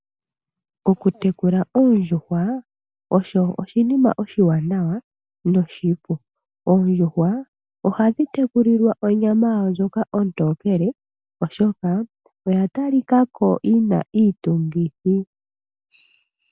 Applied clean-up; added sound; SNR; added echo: none; none; none; none.